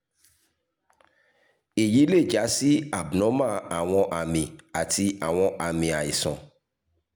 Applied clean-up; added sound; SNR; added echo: none; none; none; none.